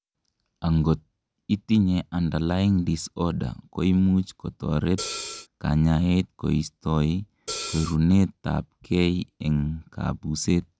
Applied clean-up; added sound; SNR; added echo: none; Hi-hat; 8 dB; none.